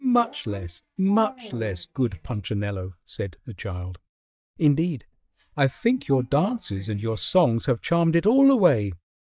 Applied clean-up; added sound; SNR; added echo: neural mask model DeepFilterNet 3.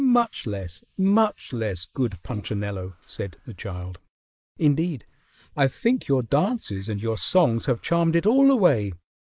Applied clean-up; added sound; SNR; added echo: neural mask model Resemble Enhance denoiser.